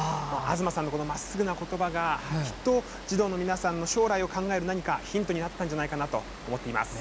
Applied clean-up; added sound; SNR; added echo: none; Water + Engine; 12 dB; none.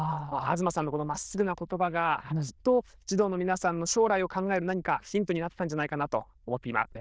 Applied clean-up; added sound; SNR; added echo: neural diffusion model UNIVERSE++.